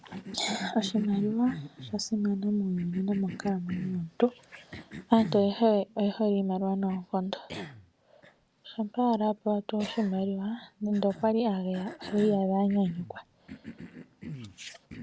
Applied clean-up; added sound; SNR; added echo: none; Cough; 15 dB; none.